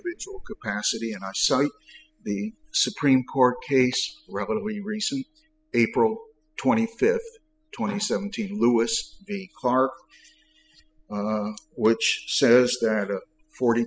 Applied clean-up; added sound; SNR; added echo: classical method spectral subtraction.